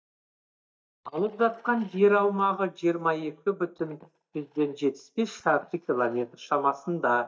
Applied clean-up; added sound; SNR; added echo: neural mask model DeepFilterNet 3.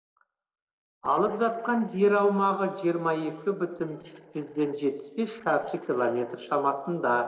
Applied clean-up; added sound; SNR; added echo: neural separator model SepFormer DNS4.